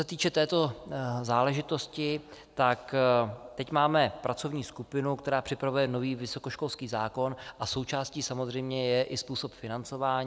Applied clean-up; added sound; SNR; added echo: none; none; none; none.